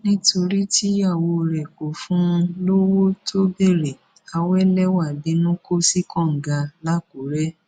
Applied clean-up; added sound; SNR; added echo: none; none; none; none.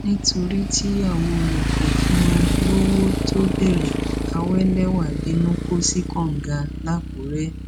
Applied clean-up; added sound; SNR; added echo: none; Motorcycle; 0 dB; none.